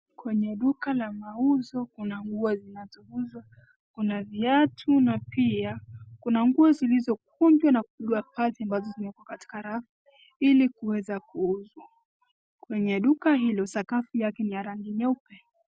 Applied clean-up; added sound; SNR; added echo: none; none; none; none.